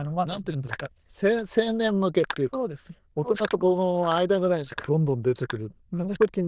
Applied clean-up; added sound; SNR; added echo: neural diffusion model UNIVERSE++.